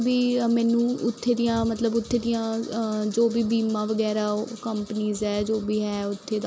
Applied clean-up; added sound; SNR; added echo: none; none; none; none.